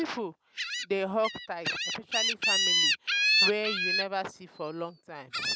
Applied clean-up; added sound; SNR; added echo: none; Gull, seagull; -4 dB; none.